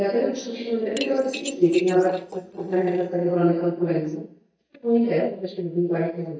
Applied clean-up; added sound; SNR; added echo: neural mask model DeepFilterNet 3.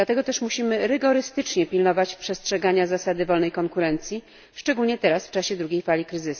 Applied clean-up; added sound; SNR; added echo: none; none; none; none.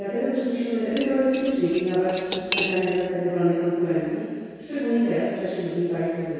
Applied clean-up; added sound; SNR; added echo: none; Cutlery, silverware / Dishes, pots, and pans; 2 dB; reverberation time 2.0 s.